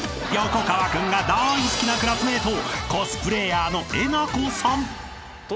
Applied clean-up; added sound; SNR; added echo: none; none; none; none.